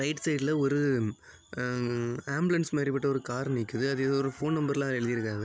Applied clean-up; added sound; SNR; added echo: none; none; none; none.